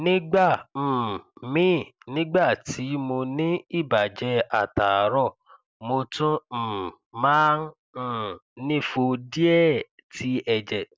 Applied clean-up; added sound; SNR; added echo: none; none; none; none.